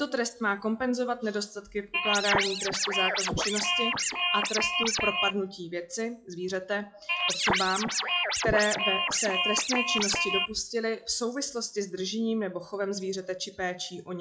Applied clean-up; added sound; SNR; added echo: classical method WPE with log-MMSE.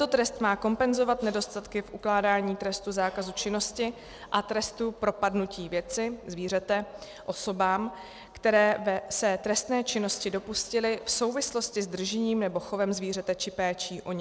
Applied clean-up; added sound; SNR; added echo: none; none; none; none.